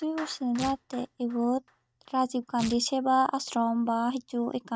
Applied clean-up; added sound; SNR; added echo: neural mask model RNNoise.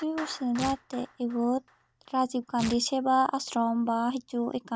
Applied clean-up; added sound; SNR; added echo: none; Tearing + Clapping; 16 dB; none.